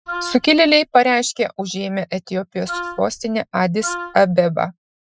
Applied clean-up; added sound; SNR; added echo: classical method Wiener filter.